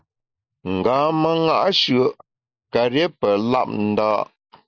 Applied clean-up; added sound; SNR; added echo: neural mask model Resemble Enhance denoiser.